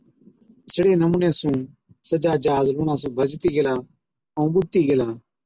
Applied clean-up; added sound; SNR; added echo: none; none; none; none.